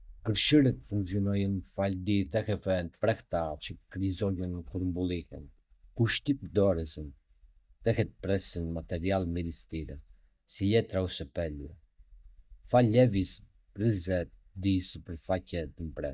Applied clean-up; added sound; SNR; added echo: neural mask model DeepFilterNet 3.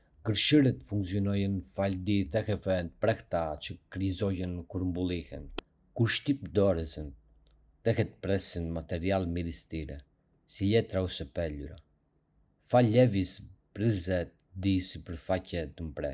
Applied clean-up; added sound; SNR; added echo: none; none; none; none.